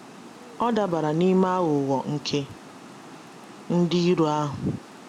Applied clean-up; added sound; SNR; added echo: none; Water; 19 dB; none.